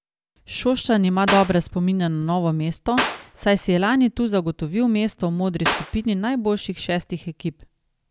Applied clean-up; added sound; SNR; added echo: none; Clapping; 3 dB; none.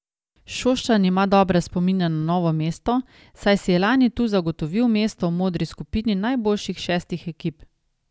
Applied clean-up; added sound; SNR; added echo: none; none; none; none.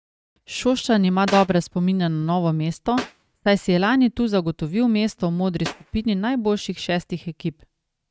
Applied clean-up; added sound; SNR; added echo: neural mask model RNNoise.